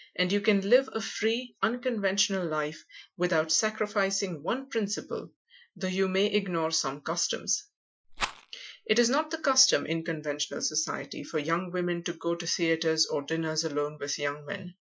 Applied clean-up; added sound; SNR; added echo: classical method Wiener filter.